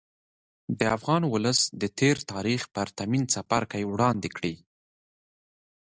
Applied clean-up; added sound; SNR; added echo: none; none; none; none.